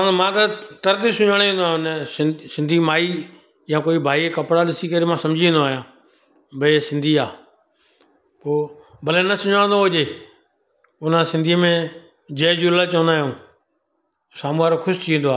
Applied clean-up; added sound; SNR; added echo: none; none; none; none.